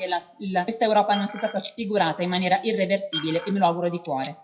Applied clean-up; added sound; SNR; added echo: classical method WPE with log-MMSE.